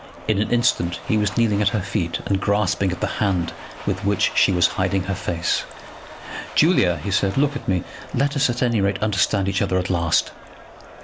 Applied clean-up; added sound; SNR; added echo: none; Crowd + Domestic sounds, home sounds; 17 dB; none.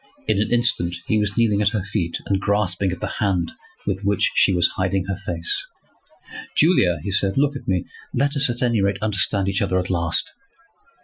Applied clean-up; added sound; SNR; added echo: classical method Wiener filter.